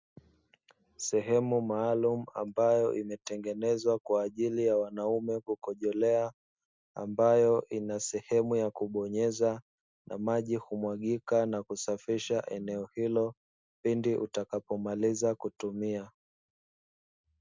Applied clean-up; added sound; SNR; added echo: none; none; none; none.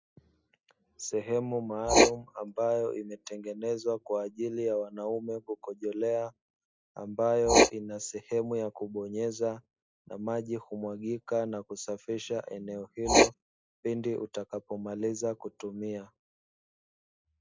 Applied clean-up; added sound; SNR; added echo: classical method log-MMSE.